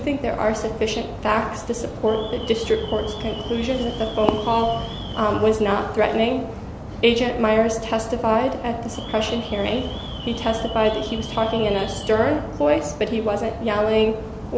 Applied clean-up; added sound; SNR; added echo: none; Alarm; 10 dB; none.